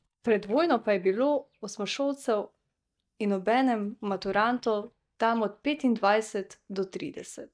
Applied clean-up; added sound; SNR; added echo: neural mask model DeepFilterNet 3.